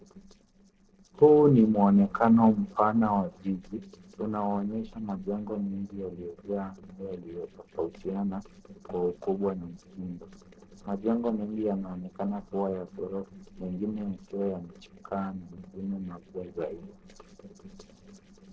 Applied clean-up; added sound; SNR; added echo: neural separator model SepFormer DNS4.